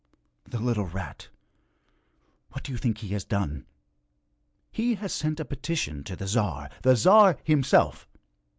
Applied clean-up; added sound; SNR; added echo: none; none; none; none.